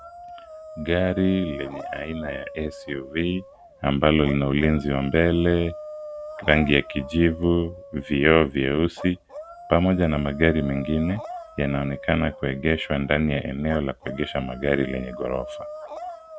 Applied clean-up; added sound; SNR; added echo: none; Dog; 15 dB; none.